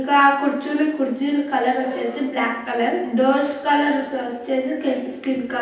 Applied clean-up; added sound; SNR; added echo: none; none; none; reverberation time 0.9 s.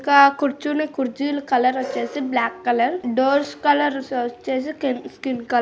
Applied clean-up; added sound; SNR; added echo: none; none; none; none.